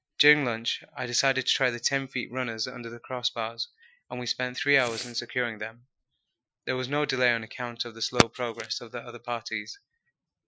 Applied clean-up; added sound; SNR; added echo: classical method Wiener filter.